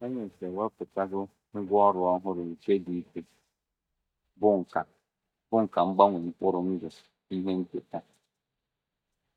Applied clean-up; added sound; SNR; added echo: neural mask model DeepFilterNet 3.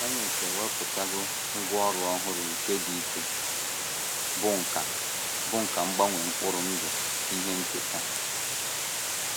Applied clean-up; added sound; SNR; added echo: none; Water; -3 dB; none.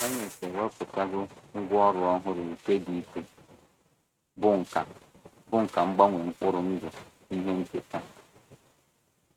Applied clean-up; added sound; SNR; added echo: neural mask model RNNoise.